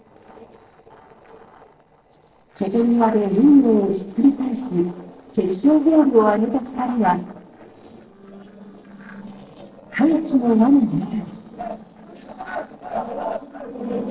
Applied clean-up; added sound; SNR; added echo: neural separator model SepFormer DNS4.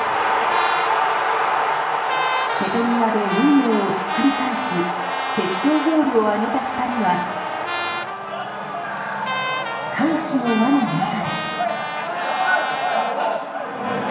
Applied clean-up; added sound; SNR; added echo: none; Trumpet; 10 dB; reverberation time 0.9 s.